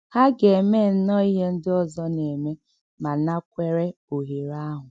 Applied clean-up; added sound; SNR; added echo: none; none; none; none.